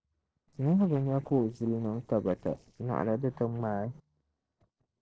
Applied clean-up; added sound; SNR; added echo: neural separator model SepFormer DNS4.